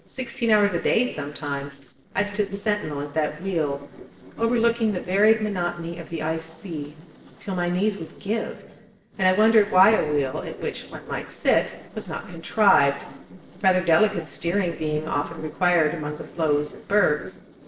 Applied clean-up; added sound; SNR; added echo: neural separator model SepFormer DNS4.